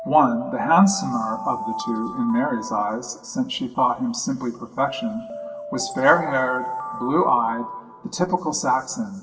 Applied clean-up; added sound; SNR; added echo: none; Alarm; 11 dB; reverberation time 2.4 s.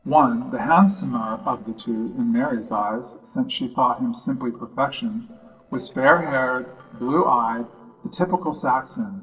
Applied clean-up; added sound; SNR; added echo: neural separator model SepFormer DNS4.